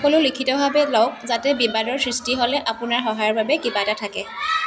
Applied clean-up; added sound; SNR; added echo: none; none; none; none.